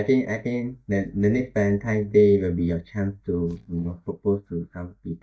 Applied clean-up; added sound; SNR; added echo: neural mask model DeepFilterNet 3.